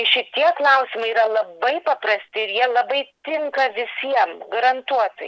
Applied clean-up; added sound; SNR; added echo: none; none; none; none.